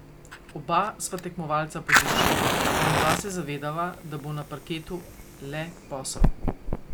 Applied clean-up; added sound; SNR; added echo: none; Fire; -4 dB; none.